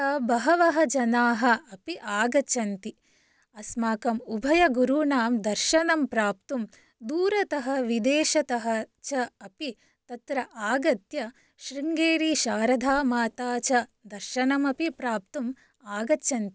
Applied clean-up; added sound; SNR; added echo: none; none; none; none.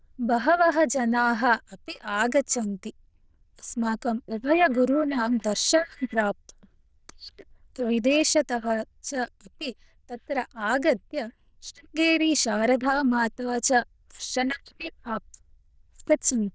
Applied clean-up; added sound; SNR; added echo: neural diffusion model UNIVERSE++.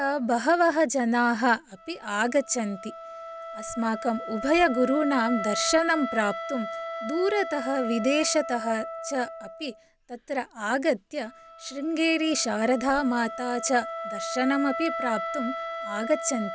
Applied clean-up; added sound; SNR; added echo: none; Wind instrument, woodwind instrument; 9 dB; none.